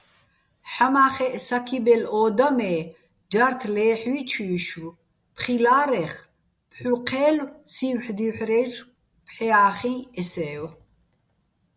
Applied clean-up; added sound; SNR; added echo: none; none; none; none.